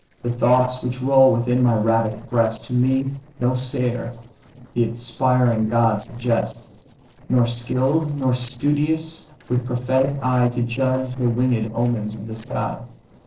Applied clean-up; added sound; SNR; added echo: neural separator model SepFormer DNS4.